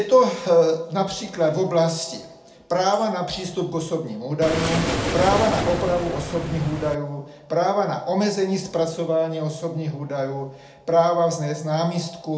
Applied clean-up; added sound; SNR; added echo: none; Waves, surf; 3 dB; reverberation time 0.4 s.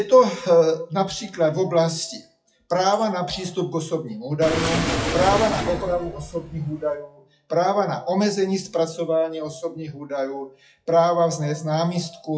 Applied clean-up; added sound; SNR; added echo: classical method WPE with log-MMSE.